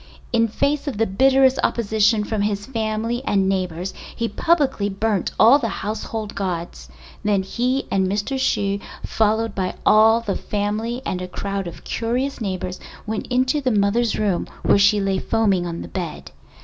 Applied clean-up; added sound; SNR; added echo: none; none; none; none.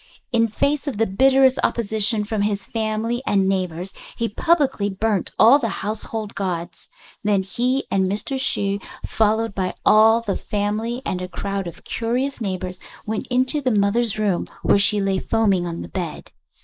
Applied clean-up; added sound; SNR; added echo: neural mask model Resemble Enhance denoiser.